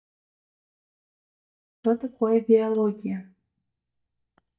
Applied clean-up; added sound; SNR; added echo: neural mask model DeepFilterNet 3.